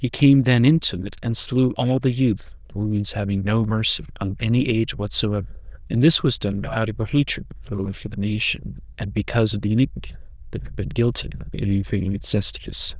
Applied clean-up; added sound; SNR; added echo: neural diffusion model UNIVERSE++.